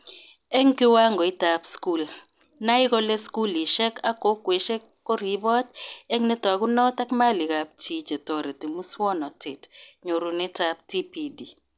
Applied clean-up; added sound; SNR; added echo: none; none; none; none.